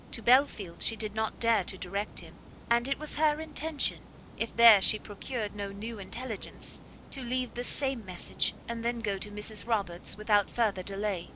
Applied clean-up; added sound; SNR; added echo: none; Water; 18 dB; none.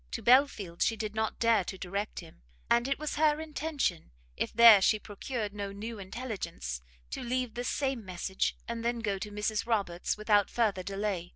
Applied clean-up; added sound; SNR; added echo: none; none; none; none.